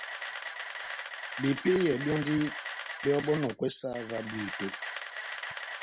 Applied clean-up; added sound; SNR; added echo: none; Camera; 6 dB; none.